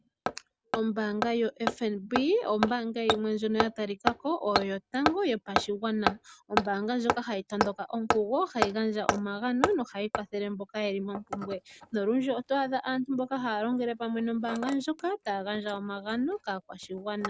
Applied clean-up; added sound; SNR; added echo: none; Hammer; 5 dB; none.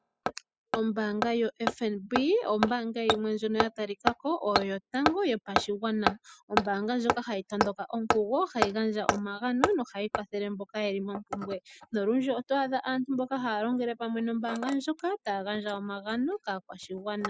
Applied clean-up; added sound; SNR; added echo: classical method spectral subtraction.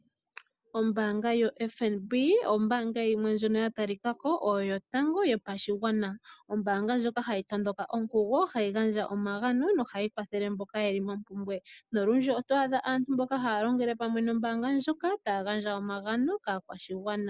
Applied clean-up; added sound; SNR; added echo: none; none; none; none.